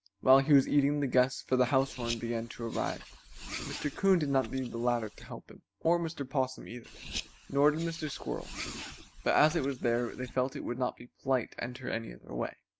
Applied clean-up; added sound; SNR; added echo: none; Car; 13 dB; none.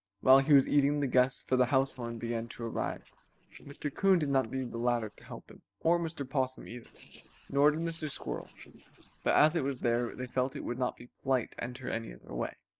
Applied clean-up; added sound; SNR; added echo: neural separator model SepFormer DNS4.